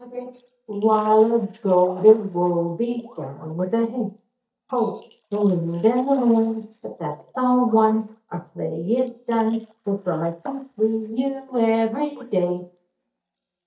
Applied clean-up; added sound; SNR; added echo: neural mask model DeepFilterNet 3.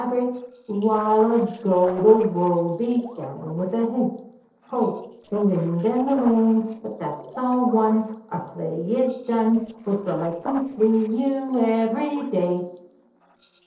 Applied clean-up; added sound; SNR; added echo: neural separator model SepFormer DNS4.